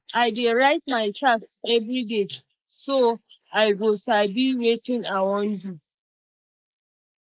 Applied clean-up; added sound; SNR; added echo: neural mask model Resemble Enhance denoiser.